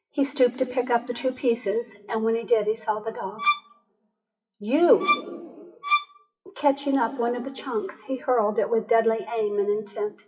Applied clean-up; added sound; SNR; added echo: classical method WPE with log-MMSE.